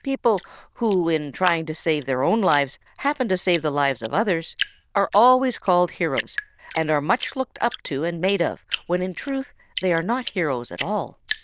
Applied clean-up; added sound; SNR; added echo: neural diffusion model UNIVERSE++.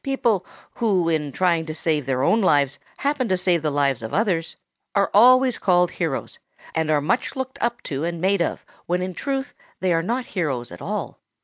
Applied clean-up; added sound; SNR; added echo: none; none; none; none.